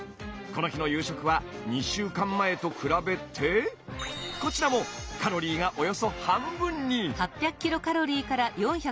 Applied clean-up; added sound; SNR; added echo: none; none; none; none.